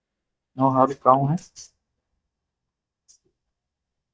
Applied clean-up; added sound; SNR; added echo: neural mask model DeepFilterNet 3.